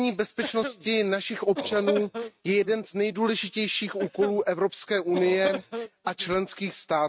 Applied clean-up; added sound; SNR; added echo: neural mask model RNNoise.